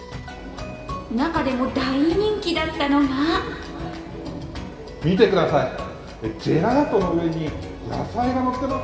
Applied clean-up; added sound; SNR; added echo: none; none; none; reverberation time 2.2 s.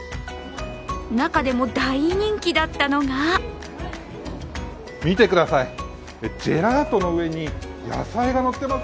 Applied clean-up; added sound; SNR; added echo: none; none; none; none.